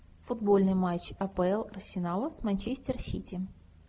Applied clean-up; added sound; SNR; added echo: none; none; none; none.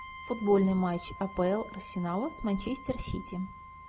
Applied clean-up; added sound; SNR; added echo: none; Brass instrument; 15 dB; none.